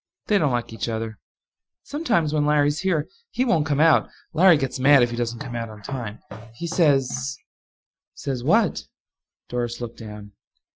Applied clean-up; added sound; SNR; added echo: classical method Wiener filter.